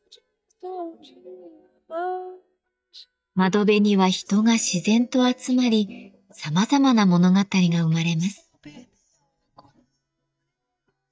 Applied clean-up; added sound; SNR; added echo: neural mask model DeepFilterNet 3.